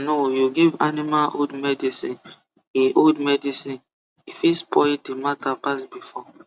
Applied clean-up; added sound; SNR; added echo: none; none; none; none.